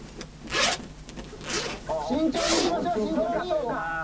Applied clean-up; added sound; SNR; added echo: none; Zipper (clothing); 3 dB; reverberation time 0.4 s.